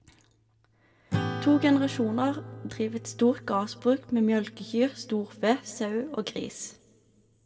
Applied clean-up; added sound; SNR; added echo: none; Acoustic guitar / Strum; 11 dB; reverberation time 0.3 s.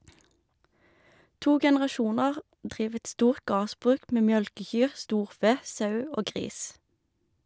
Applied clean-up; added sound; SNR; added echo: none; none; none; none.